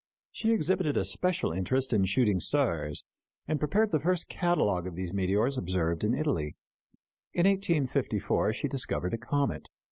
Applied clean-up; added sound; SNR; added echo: none; none; none; none.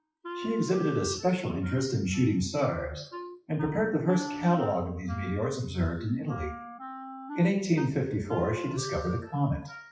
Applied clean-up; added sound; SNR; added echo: classical method WPE with log-MMSE.